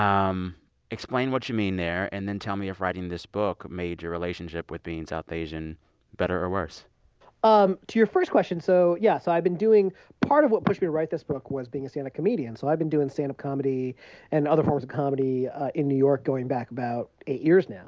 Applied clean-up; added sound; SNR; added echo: none; none; none; none.